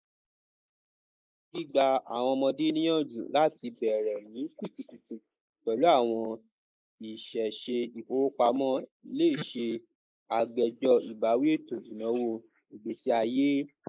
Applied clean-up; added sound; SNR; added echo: neural mask model Resemble Enhance denoiser.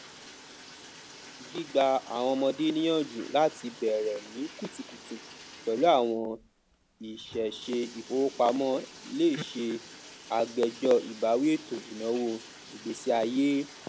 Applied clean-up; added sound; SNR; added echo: none; Bathtub (filling or washing); 18 dB; none.